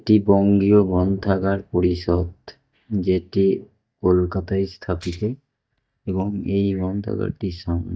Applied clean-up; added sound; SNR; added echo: neural mask model DeepFilterNet 3.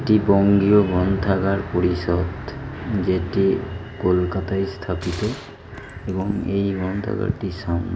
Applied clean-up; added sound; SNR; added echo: none; Gunshot, gunfire; 20 dB; none.